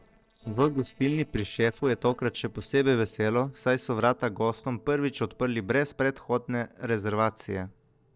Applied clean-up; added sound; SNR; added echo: neural separator model SepFormer DNS4.